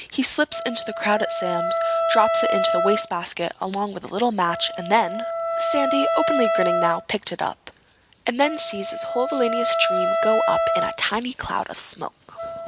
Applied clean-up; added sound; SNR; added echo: none; Wind instrument, woodwind instrument; 1 dB; none.